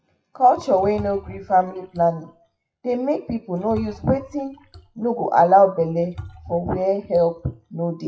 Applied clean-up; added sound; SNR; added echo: classical method WPE with log-MMSE.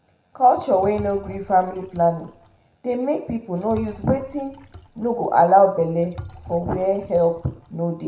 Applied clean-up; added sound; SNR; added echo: none; Liquid; 20 dB; reverberation time 0.5 s.